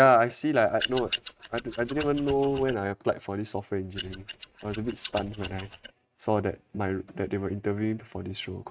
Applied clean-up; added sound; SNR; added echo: neural mask model RNNoise.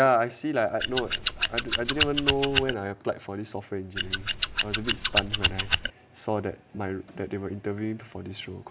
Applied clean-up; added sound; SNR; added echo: none; Scissors; -2 dB; none.